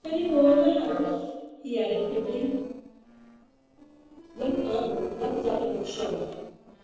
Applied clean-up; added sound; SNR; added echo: neural separator model SepFormer DNS4.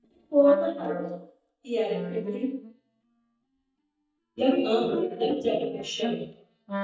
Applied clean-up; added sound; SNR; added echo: neural mask model DeepFilterNet 3.